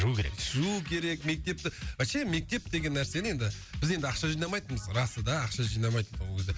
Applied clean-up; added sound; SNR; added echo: none; none; none; none.